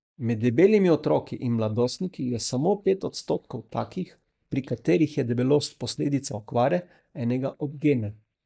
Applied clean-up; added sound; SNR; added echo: neural mask model DeepFilterNet 3.